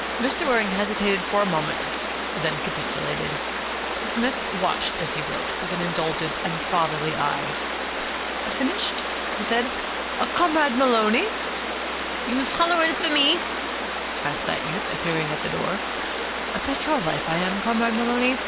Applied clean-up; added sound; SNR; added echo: none; Water; 2 dB; none.